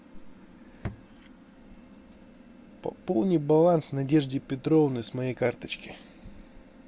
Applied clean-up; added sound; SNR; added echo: none; none; none; none.